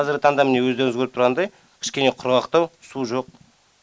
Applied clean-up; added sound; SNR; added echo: neural mask model Resemble Enhance denoiser.